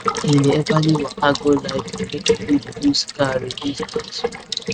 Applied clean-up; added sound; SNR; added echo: neural mask model RNNoise.